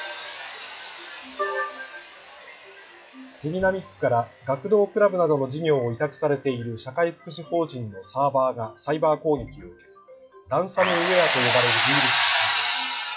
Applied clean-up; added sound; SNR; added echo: classical method WPE with log-MMSE.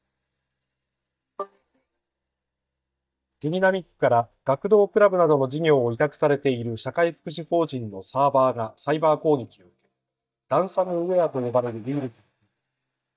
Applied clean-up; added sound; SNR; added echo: neural mask model DeepFilterNet 3.